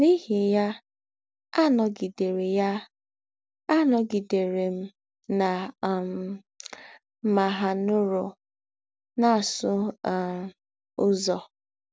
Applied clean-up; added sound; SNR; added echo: none; none; none; none.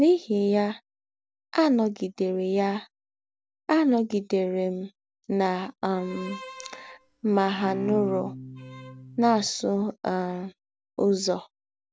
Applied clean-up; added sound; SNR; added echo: none; Bowed string instrument; 13 dB; none.